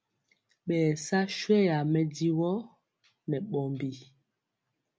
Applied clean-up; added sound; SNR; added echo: none; none; none; none.